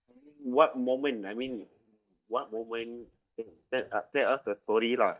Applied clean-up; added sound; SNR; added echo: neural mask model DeepFilterNet 3.